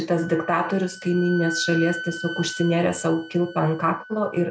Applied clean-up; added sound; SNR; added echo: none; Wind instrument, woodwind instrument; 12 dB; none.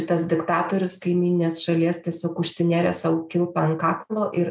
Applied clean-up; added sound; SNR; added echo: none; none; none; none.